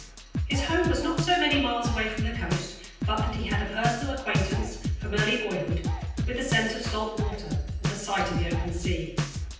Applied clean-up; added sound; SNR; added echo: none; Drum kit; 0 dB; reverberation time 0.9 s.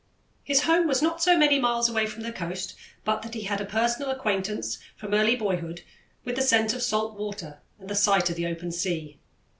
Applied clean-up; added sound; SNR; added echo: none; none; none; none.